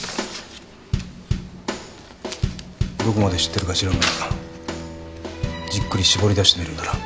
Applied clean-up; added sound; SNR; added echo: none; none; none; none.